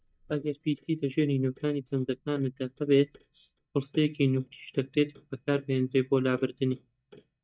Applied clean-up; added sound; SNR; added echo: neural mask model DeepFilterNet 3.